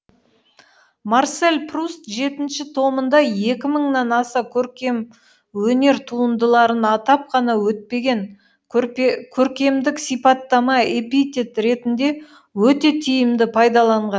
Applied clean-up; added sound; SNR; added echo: none; none; none; none.